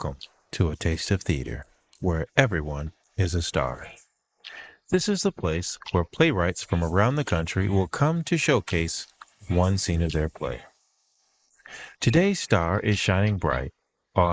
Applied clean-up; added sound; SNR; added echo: neural mask model Resemble Enhance denoiser.